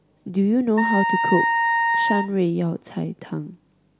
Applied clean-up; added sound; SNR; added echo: none; Wind instrument, woodwind instrument; -2 dB; none.